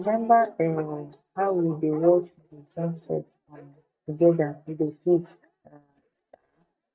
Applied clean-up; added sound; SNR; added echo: neural mask model DeepFilterNet 3.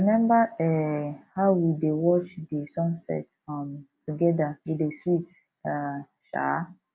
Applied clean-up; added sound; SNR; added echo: none; none; none; none.